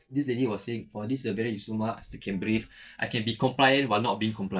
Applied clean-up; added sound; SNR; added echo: neural mask model DeepFilterNet 3.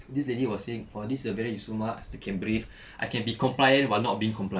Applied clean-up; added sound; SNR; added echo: none; none; none; none.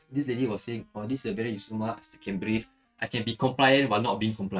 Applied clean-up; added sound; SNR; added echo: neural mask model RNNoise.